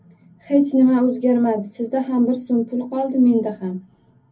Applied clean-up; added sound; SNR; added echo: none; none; none; reverberation time 0.3 s.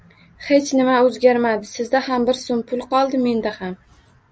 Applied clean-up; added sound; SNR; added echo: none; none; none; none.